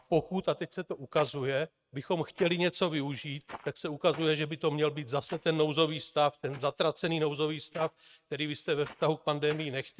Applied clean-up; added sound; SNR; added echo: neural mask model RNNoise.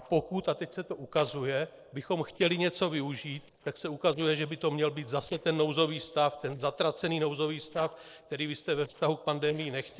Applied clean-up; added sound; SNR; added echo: neural separator model SepFormer DNS4.